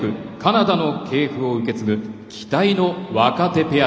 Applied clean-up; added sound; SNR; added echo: none; none; none; none.